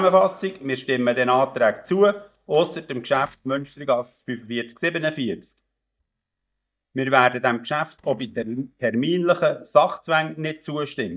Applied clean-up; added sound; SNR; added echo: neural mask model DeepFilterNet 3.